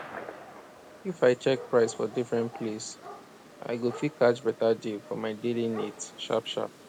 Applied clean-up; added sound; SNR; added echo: none; Gunshot, gunfire; 16 dB; none.